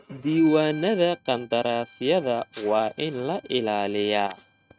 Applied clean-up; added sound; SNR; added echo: neural mask model RNNoise.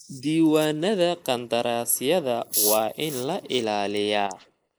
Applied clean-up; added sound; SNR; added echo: neural mask model Resemble Enhance denoiser.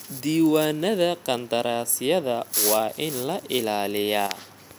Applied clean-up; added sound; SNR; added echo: none; none; none; none.